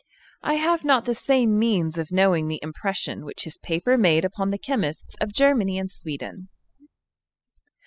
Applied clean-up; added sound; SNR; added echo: classical method spectral subtraction.